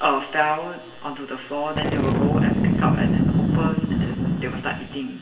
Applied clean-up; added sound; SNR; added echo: none; Boom; -4 dB; reverberation time 0.7 s.